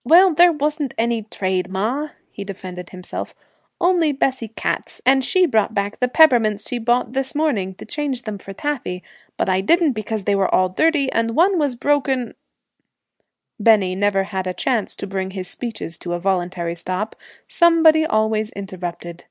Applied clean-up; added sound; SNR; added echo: neural mask model Resemble Enhance denoiser.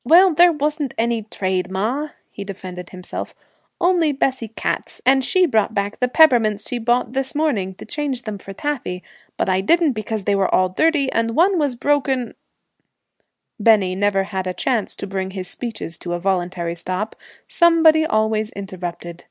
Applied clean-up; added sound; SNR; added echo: none; none; none; none.